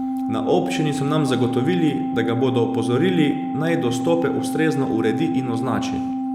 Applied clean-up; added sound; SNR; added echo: none; Organ; 2 dB; none.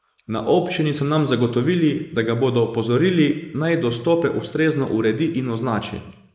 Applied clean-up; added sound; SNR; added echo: neural mask model Resemble Enhance denoiser.